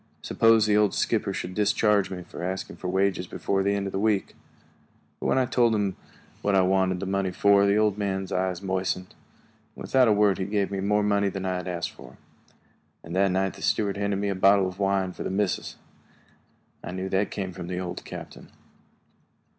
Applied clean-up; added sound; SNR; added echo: none; none; none; none.